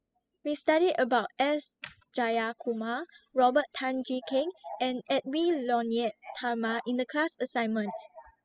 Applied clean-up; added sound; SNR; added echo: classical method spectral subtraction.